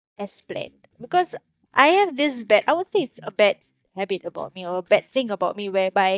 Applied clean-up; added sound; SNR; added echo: neural mask model DeepFilterNet 3.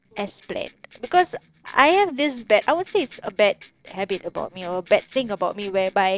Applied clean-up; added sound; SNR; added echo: neural separator model SepFormer DNS4.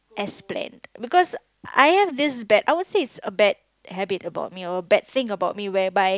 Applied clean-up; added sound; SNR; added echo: none; none; none; none.